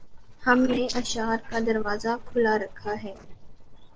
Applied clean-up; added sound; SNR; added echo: neural separator model SepFormer DNS4.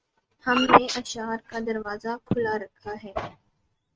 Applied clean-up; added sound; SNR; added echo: neural mask model RNNoise.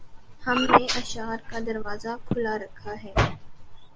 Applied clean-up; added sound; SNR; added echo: none; Telephone; 0 dB; none.